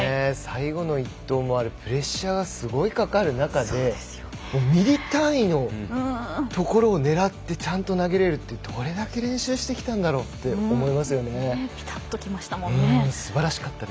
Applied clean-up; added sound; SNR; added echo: none; none; none; none.